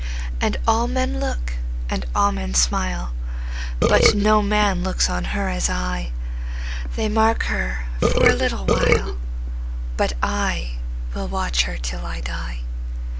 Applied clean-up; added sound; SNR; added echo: none; Burping, eructation; -2 dB; none.